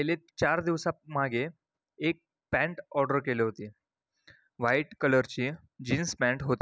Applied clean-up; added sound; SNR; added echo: none; none; none; none.